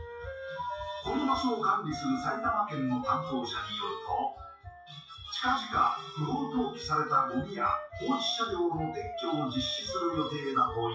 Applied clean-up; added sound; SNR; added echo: classical method WPE with log-MMSE.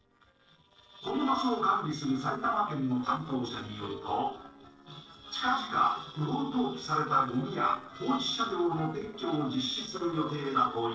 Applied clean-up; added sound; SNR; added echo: neural separator model SepFormer DNS4.